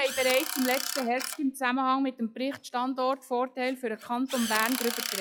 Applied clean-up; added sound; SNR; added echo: classical method log-MMSE.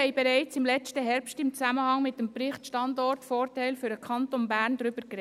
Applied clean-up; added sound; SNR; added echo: none; none; none; none.